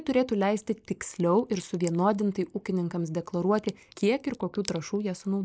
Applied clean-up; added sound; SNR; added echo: neural mask model Resemble Enhance denoiser.